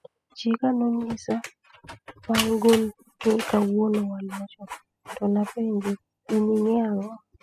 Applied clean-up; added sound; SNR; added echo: classical method spectral subtraction.